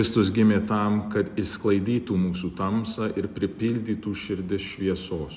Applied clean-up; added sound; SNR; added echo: none; none; none; none.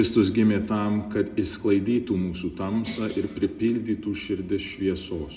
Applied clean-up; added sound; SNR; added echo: none; Bell; 17 dB; reverberation time 1.6 s.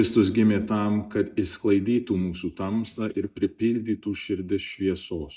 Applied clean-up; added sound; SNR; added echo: neural mask model DeepFilterNet 3.